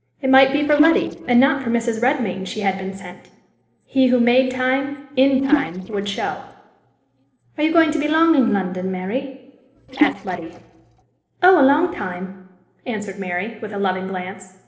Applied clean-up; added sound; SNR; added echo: neural separator model SepFormer DNS4.